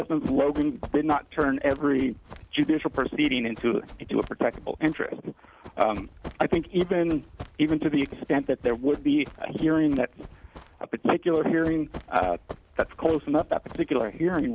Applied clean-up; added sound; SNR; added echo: none; Run; 17 dB; none.